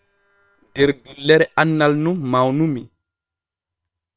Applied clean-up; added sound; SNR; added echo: neural separator model SepFormer WHAM!.